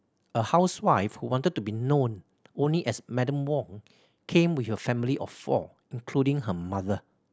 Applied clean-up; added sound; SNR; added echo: none; none; none; none.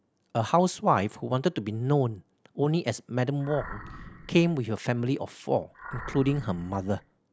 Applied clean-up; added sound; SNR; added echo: none; Animal; 15 dB; none.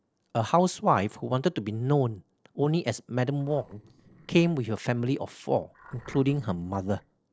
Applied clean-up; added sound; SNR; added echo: neural separator model SepFormer DNS4.